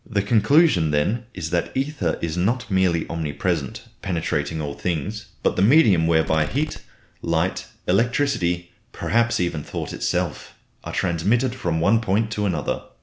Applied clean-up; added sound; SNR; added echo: none; Fireworks; 12 dB; none.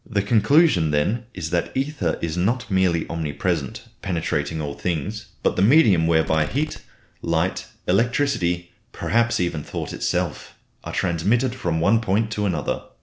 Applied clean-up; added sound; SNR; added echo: neural separator model SepFormer DNS4.